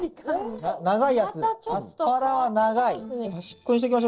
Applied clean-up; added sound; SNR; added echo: neural separator model SepFormer DNS4.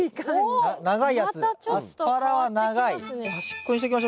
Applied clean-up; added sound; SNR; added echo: none; none; none; none.